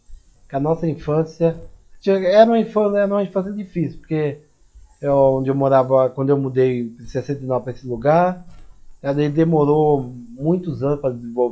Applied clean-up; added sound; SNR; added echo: classical method log-MMSE.